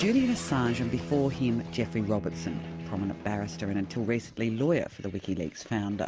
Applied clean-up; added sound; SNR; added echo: none; Bowed string instrument; 12 dB; none.